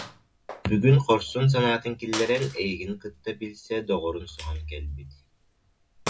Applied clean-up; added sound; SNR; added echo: none; Gunshot, gunfire; 15 dB; reverberation time 0.2 s.